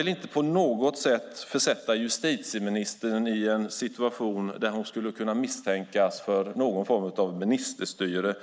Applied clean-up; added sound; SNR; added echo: neural mask model Resemble Enhance denoiser.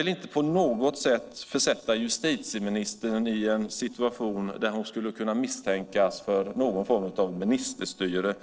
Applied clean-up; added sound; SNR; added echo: neural separator model SepFormer DNS4.